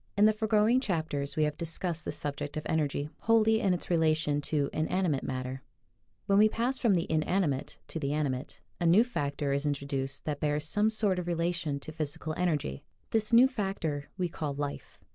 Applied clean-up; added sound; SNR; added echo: none; none; none; none.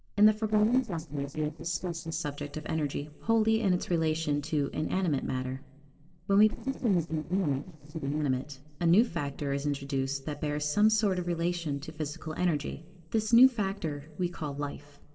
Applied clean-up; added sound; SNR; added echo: neural separator model SepFormer DNS4.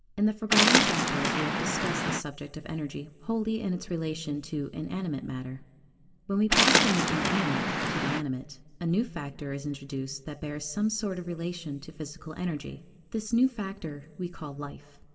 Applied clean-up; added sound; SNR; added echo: none; Waves, surf; -4 dB; reverberation time 1.4 s.